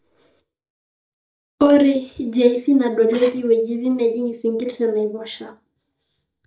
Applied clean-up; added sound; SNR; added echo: neural mask model DeepFilterNet 3.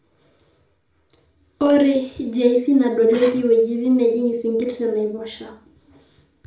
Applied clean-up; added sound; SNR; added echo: none; Cough; 17 dB; reverberation time 0.4 s.